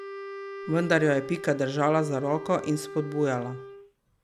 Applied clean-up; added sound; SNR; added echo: none; Wind instrument, woodwind instrument; 12 dB; none.